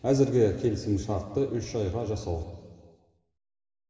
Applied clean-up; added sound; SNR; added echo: none; none; none; reverberation time 1.8 s.